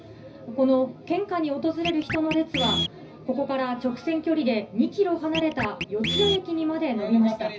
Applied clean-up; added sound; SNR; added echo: none; Scratching (performance technique); 7 dB; reverberation time 0.4 s.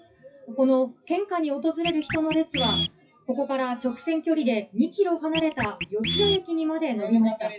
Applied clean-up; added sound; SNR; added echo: classical method WPE with log-MMSE.